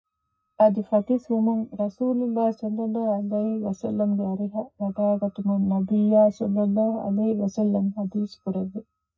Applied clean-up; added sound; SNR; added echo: neural mask model DeepFilterNet 3.